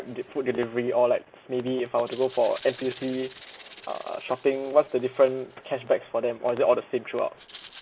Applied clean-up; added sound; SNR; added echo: none; Rattle (instrument); 12 dB; none.